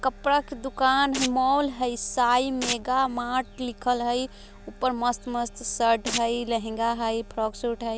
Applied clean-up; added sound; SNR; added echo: none; Domestic sounds, home sounds; 9 dB; none.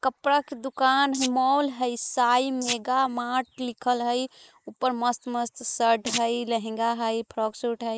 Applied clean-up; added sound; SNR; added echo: neural mask model Resemble Enhance denoiser.